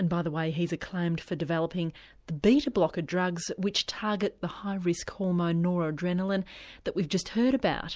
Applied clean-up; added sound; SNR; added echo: none; none; none; none.